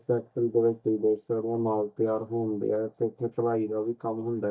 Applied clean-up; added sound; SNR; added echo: neural mask model DeepFilterNet 3.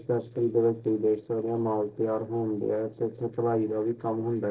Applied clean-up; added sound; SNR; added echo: neural separator model SepFormer DNS4.